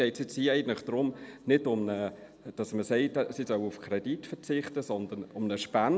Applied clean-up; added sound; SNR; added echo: none; none; none; none.